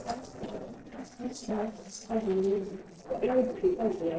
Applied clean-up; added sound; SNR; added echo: neural separator model SepFormer DNS4.